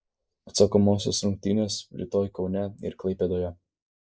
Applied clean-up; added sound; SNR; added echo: neural mask model Resemble Enhance denoiser.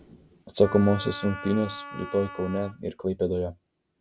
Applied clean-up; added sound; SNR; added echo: none; Wind instrument, woodwind instrument; 13 dB; none.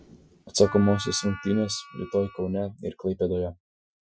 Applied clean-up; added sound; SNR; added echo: classical method Wiener filter.